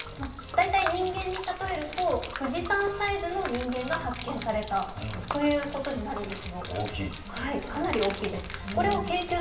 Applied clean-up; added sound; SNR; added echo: none; Gurgling / Liquid; 8 dB; reverberation time 0.8 s.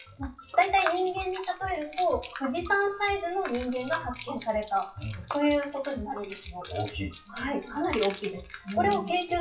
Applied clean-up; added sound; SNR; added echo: classical method WPE with log-MMSE.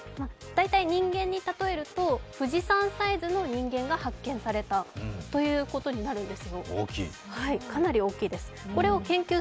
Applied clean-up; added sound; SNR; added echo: none; none; none; none.